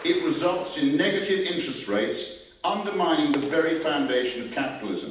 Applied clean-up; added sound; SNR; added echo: none; Clapping; 20 dB; reverberation time 0.8 s.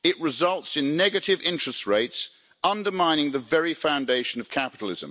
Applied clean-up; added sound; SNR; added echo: none; none; none; none.